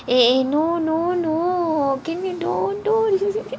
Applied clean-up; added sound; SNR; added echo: none; none; none; none.